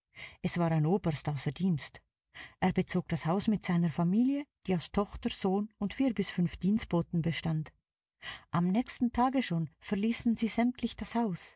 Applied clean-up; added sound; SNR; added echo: none; none; none; none.